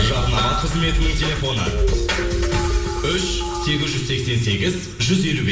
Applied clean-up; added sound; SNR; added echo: none; none; none; reverberation time 1.1 s.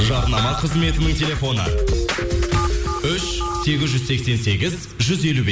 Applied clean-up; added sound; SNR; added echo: none; none; none; none.